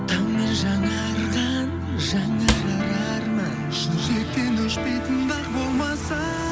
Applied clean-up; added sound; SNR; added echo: none; Cupboard open or close / Drawer open or close; 4 dB; none.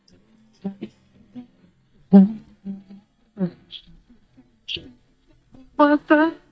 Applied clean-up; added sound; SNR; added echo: neural mask model DeepFilterNet 3.